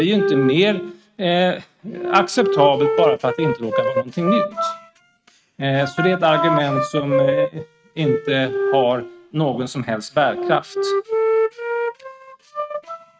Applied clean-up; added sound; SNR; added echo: neural mask model RNNoise.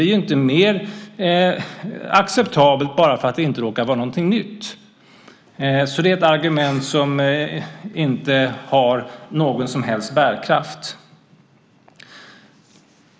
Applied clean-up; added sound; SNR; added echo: none; none; none; none.